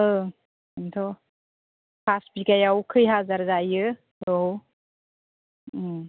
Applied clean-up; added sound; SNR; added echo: none; none; none; none.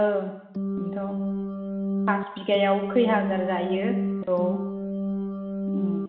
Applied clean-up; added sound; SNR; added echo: none; Organ; 0 dB; reverberation time 0.9 s.